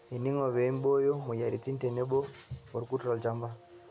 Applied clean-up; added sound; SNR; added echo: none; none; none; none.